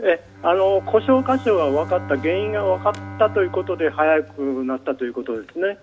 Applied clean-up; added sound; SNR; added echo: none; Bowed string instrument; 15 dB; none.